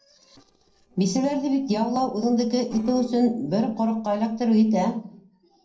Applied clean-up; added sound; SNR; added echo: neural separator model SepFormer DNS4.